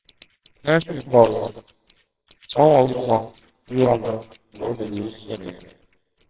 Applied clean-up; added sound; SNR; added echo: neural separator model SepFormer WHAMR!.